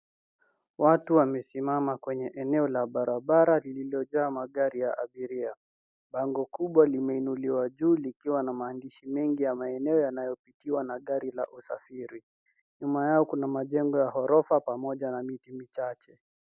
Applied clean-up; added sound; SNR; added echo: none; none; none; none.